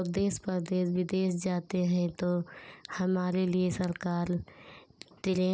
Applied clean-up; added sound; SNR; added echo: none; none; none; none.